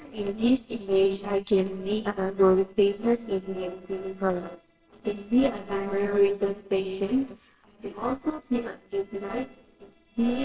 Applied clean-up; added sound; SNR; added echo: neural separator model SepFormer WHAMR!.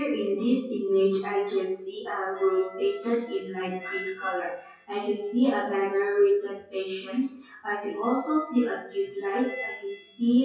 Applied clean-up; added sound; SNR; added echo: classical method WPE with log-MMSE.